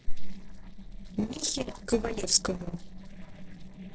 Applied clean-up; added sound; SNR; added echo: neural separator model SepFormer DNS4.